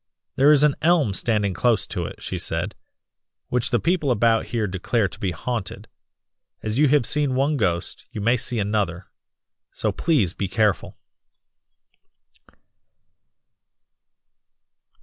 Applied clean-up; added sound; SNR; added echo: none; none; none; none.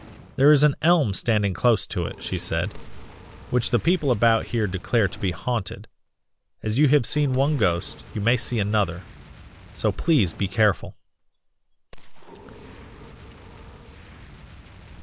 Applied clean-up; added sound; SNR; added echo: none; Fire + Gunshot, gunfire; 18 dB; none.